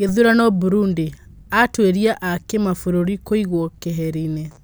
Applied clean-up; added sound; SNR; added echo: none; none; none; none.